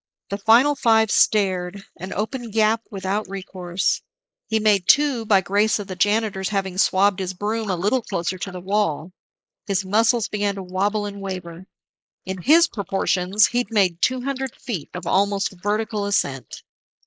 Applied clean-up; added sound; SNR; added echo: neural mask model Resemble Enhance denoiser.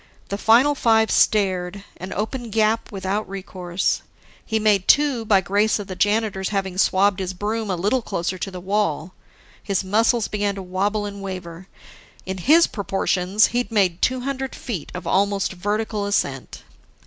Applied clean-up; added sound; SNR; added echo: none; none; none; none.